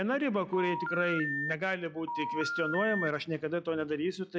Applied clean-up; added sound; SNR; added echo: classical method log-MMSE.